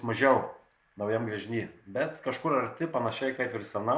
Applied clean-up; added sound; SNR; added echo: none; none; none; none.